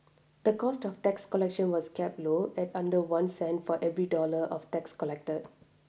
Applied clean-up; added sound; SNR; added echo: none; none; none; none.